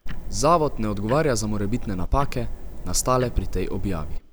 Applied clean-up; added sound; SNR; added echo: none; Tick-tock; 3 dB; none.